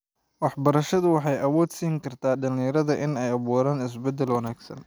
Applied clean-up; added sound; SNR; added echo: none; none; none; none.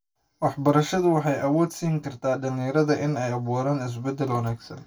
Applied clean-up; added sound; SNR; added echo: none; none; none; reverberation time 0.2 s.